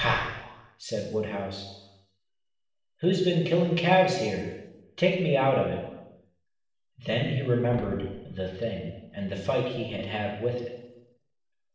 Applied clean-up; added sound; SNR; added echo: neural separator model SepFormer DNS4.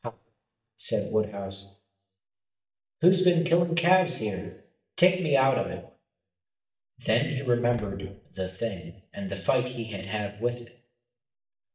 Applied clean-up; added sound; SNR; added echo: neural mask model DeepFilterNet 3.